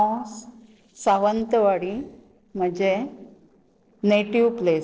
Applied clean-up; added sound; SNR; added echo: neural separator model SepFormer DNS4.